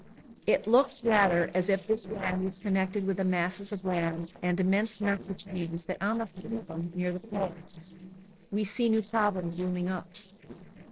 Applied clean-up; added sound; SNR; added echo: neural separator model SepFormer DNS4.